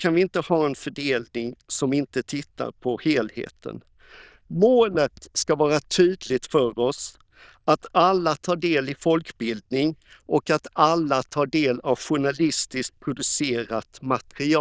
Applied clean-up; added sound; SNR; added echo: neural diffusion model UNIVERSE++.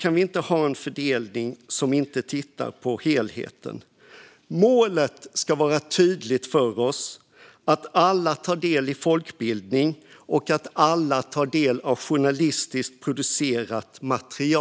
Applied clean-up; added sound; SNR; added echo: none; none; none; none.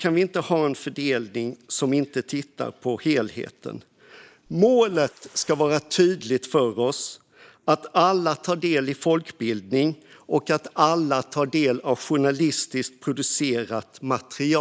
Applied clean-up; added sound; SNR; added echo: neural mask model Resemble Enhance denoiser.